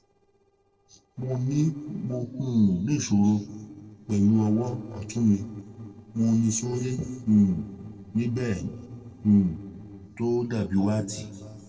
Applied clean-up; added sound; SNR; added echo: neural separator model SepFormer DNS4.